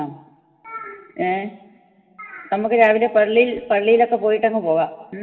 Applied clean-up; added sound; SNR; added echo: none; none; none; reverberation time 2.4 s.